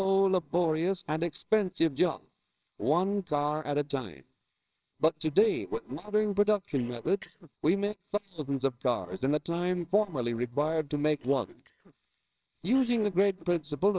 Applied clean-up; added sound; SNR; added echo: neural separator model SepFormer WHAMR!.